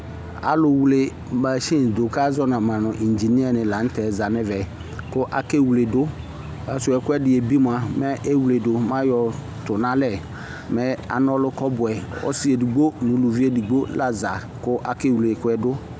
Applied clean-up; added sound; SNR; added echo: none; none; none; none.